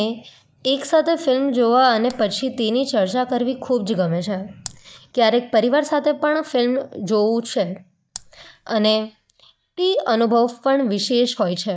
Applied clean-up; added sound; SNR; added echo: neural mask model DeepFilterNet 3.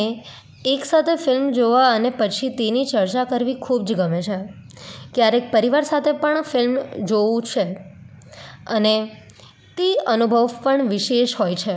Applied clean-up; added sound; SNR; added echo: none; none; none; none.